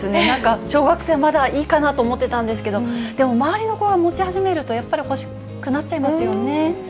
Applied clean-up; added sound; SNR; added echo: none; none; none; none.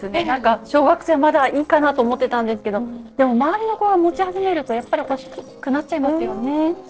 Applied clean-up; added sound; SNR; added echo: neural separator model SepFormer DNS4.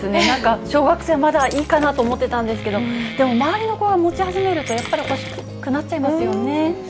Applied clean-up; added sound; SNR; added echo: none; Shatter + Wood; 15 dB; none.